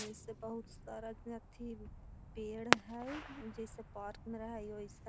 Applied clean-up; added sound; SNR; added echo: none; Fireworks; -3 dB; none.